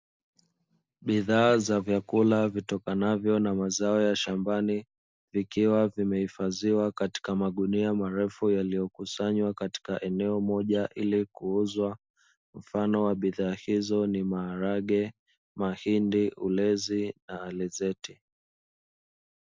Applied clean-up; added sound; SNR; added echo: none; none; none; none.